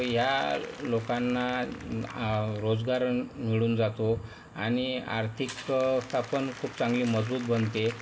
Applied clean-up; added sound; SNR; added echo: none; Applause; 19 dB; reverberation time 0.9 s.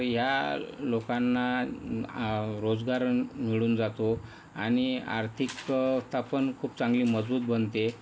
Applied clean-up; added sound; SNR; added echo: none; none; none; none.